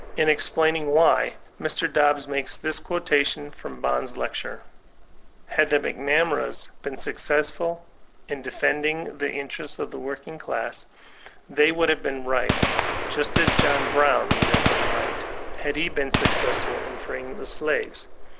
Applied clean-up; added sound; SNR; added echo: none; Gunshot, gunfire; 4 dB; none.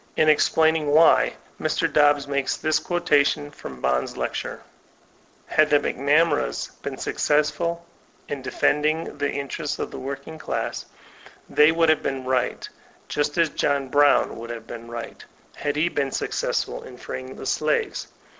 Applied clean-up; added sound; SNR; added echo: none; none; none; none.